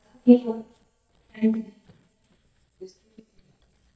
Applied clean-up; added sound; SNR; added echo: neural mask model DeepFilterNet 3.